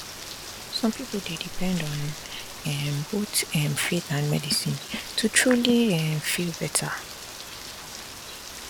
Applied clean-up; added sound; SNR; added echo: none; Rain; 10 dB; none.